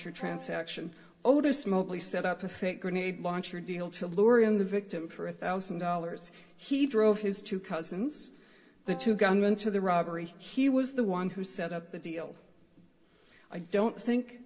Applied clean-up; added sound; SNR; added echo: none; Brass instrument; 16 dB; reverberation time 1.9 s.